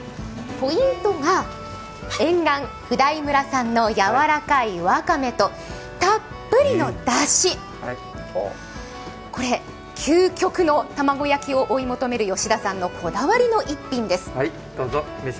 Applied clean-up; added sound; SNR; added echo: none; none; none; none.